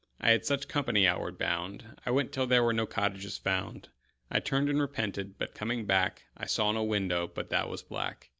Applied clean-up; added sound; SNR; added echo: none; none; none; none.